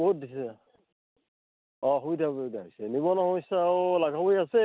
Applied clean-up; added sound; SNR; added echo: none; none; none; none.